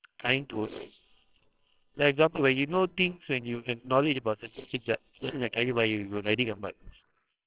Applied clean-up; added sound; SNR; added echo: neural separator model SepFormer WHAMR!.